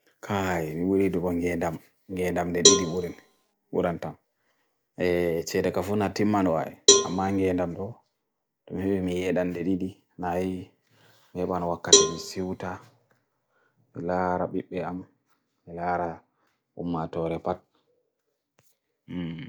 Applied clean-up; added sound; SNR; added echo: none; Cowbell; -2 dB; none.